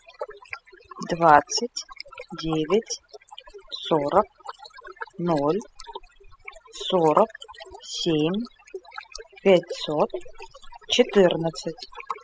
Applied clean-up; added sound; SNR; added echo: classical method spectral subtraction.